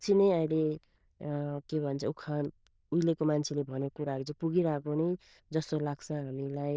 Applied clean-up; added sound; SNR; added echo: neural diffusion model UNIVERSE++.